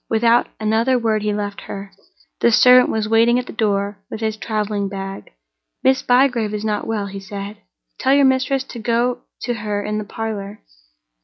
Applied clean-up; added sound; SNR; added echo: none; none; none; none.